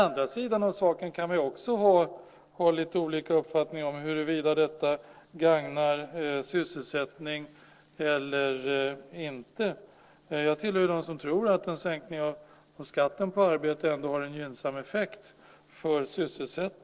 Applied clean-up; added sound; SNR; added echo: neural separator model SepFormer DNS4.